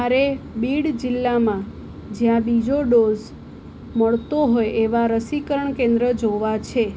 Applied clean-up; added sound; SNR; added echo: none; none; none; none.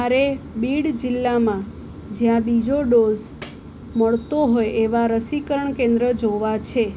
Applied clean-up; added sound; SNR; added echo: none; Tambourine; 19 dB; none.